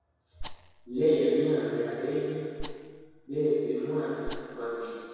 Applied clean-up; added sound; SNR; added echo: none; Rattle; 2 dB; reverberation time 2.2 s.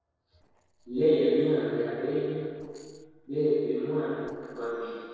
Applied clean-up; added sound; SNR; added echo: neural separator model SepFormer DNS4.